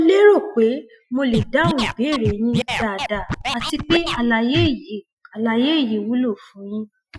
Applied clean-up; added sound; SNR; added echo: classical method Wiener filter.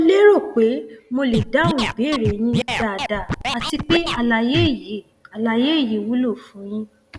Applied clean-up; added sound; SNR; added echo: none; Scratching (performance technique); 5 dB; none.